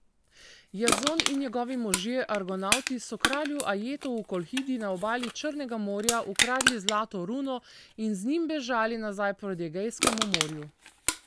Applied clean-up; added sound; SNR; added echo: none; Crushing; 2 dB; none.